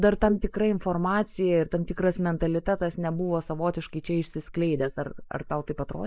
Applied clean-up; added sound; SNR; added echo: neural mask model Resemble Enhance denoiser.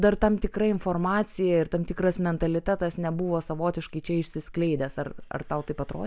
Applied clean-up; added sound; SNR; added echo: none; none; none; none.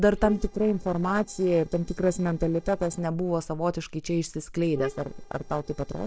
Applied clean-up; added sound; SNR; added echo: neural separator model SepFormer DNS4.